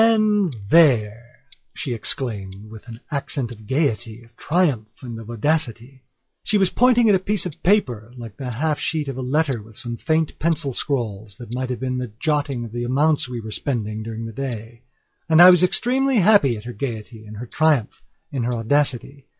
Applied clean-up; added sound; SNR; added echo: classical method log-MMSE.